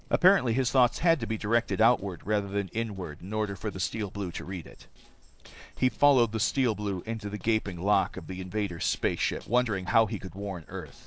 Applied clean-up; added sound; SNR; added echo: neural separator model SepFormer DNS4.